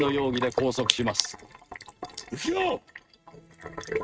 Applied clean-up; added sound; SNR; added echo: neural mask model RNNoise.